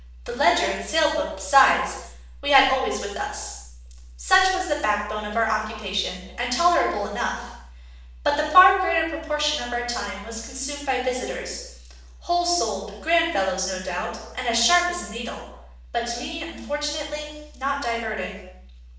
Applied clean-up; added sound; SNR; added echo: none; none; none; reverberation time 0.7 s.